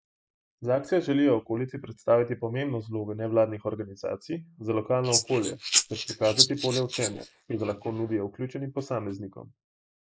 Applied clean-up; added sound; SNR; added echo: neural mask model Resemble Enhance denoiser.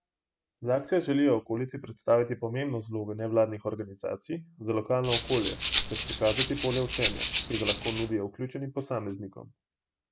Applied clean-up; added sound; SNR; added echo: none; Rattle (instrument); -5 dB; none.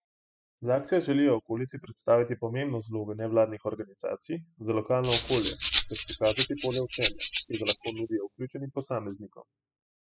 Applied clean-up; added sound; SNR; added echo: classical method spectral subtraction.